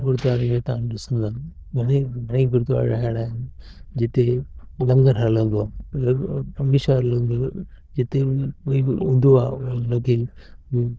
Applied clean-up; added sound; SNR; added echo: neural diffusion model UNIVERSE++.